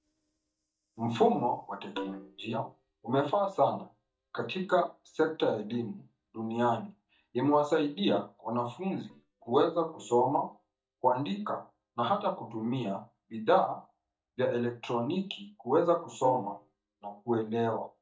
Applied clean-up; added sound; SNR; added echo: neural mask model DeepFilterNet 3.